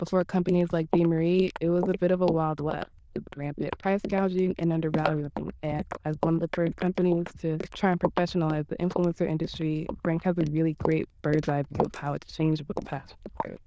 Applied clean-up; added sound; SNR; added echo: neural diffusion model UNIVERSE++.